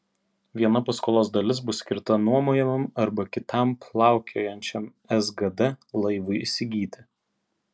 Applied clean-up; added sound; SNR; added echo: none; none; none; none.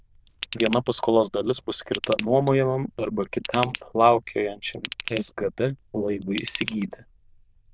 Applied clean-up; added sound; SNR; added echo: neural diffusion model UNIVERSE++.